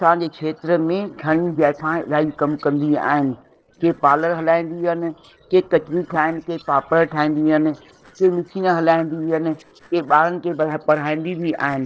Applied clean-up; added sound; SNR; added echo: neural separator model SepFormer DNS4.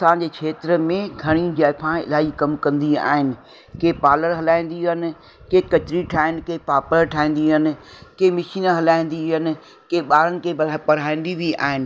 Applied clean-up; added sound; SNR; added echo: none; none; none; none.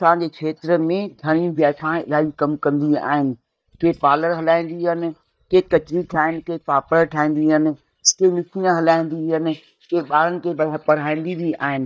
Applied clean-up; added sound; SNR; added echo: neural mask model DeepFilterNet 3.